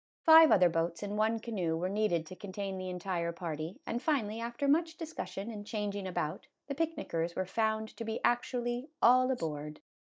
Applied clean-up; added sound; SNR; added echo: neural mask model DeepFilterNet 3.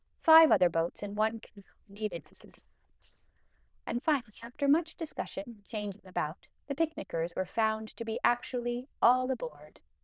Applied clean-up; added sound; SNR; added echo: neural diffusion model UNIVERSE++.